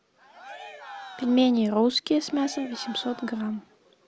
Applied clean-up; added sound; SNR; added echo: none; Cheering; 17 dB; none.